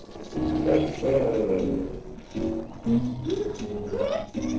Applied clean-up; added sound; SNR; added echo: neural separator model SepFormer DNS4.